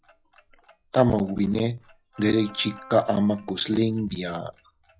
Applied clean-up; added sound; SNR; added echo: classical method log-MMSE.